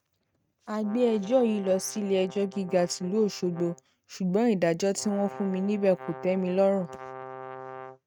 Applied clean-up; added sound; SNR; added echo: neural mask model RNNoise.